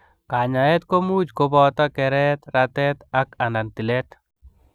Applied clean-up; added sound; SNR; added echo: none; none; none; none.